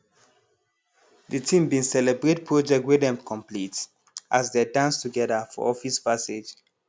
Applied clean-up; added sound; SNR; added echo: none; none; none; none.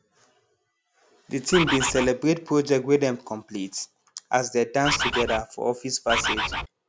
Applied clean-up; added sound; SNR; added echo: none; Bird; 0 dB; none.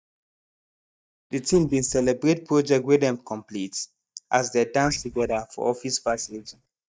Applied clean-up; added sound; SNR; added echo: neural mask model DeepFilterNet 3.